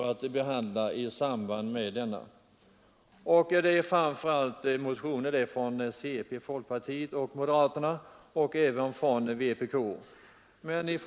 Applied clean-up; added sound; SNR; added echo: none; none; none; none.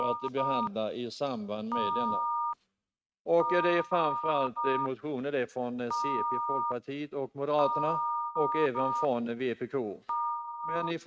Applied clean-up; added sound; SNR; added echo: neural mask model RNNoise.